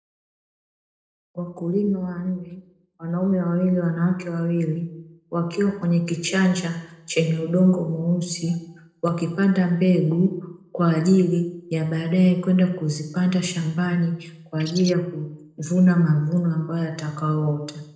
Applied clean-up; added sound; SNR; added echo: neural separator model SepFormer DNS4.